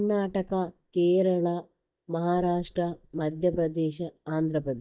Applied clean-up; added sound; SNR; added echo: neural mask model DeepFilterNet 3.